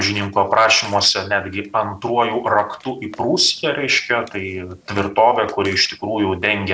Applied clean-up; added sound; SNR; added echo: neural separator model SepFormer DNS4.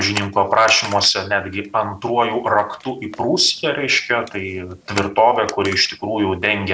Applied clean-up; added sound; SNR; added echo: none; Camera; 18 dB; none.